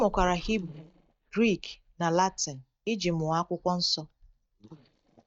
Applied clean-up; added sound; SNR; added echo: neural mask model DeepFilterNet 3.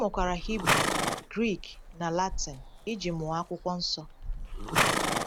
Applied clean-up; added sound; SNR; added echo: none; Livestock, farm animals, working animals; -1 dB; none.